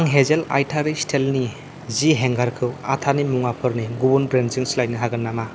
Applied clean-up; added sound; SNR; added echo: none; Motorcycle; 18 dB; none.